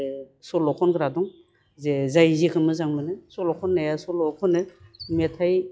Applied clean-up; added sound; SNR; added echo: classical method log-MMSE.